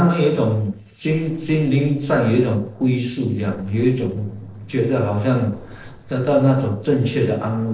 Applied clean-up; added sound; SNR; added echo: neural separator model SepFormer DNS4.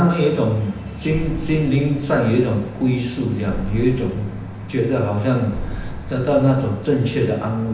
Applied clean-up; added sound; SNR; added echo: none; Boom; 11 dB; reverberation time 0.9 s.